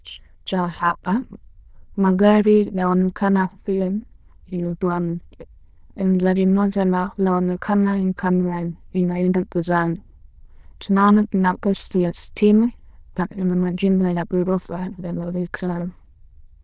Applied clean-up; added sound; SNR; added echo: neural diffusion model UNIVERSE++.